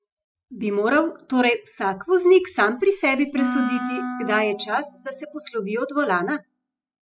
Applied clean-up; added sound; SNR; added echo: classical method spectral subtraction.